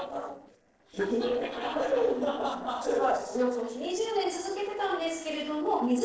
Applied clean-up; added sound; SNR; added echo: neural separator model SepFormer DNS4.